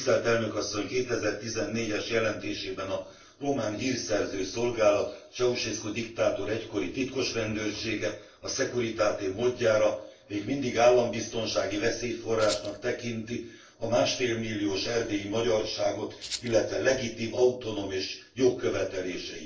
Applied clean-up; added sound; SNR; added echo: neural separator model SepFormer DNS4.